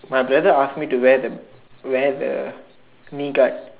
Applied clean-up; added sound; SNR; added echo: none; none; none; none.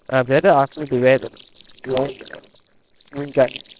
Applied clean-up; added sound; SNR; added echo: neural separator model SepFormer WHAMR!.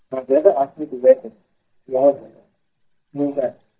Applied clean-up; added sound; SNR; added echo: neural mask model DeepFilterNet 3.